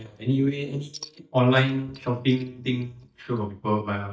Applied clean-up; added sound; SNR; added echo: neural mask model DeepFilterNet 3.